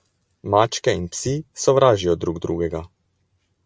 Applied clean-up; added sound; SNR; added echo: none; none; none; none.